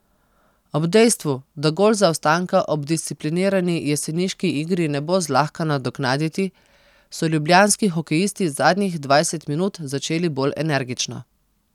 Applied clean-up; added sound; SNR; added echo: none; none; none; none.